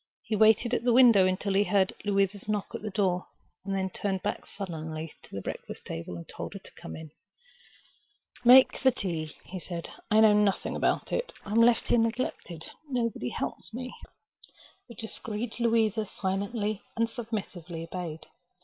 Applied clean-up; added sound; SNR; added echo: neural separator model SepFormer WHAM!.